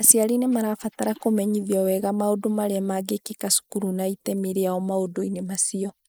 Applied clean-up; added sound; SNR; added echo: neural mask model Resemble Enhance denoiser.